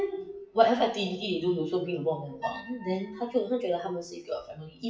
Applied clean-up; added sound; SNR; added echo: classical method WPE with log-MMSE.